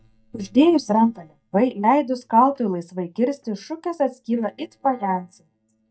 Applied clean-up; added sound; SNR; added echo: neural mask model DeepFilterNet 3.